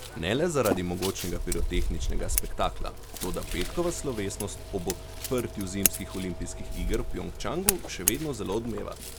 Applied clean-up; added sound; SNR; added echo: none; Scissors; 0 dB; none.